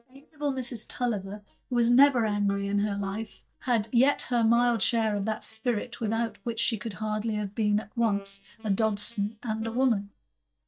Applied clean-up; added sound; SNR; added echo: neural mask model DeepFilterNet 3.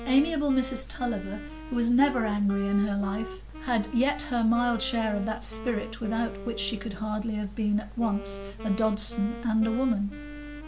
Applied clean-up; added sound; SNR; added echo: none; Wind instrument, woodwind instrument; 13 dB; none.